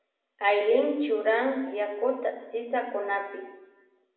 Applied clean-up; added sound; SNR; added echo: none; none; none; reverberation time 1.1 s.